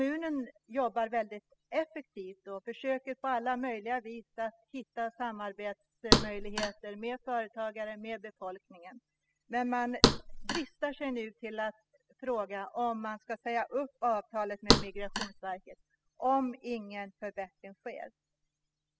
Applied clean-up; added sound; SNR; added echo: classical method spectral subtraction.